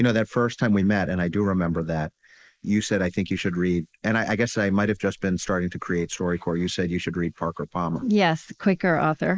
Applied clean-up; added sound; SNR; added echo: neural mask model Resemble Enhance denoiser.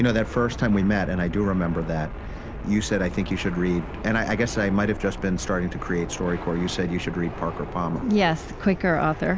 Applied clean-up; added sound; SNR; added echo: none; Fixed-wing aircraft, airplane; 10 dB; none.